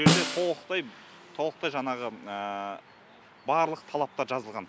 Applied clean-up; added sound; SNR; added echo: none; Snare drum; -3 dB; none.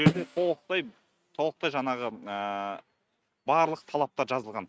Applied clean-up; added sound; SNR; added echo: neural mask model RNNoise.